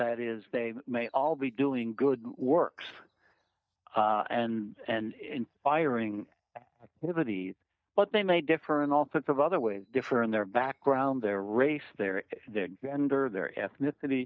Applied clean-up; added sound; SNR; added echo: neural mask model DeepFilterNet 3.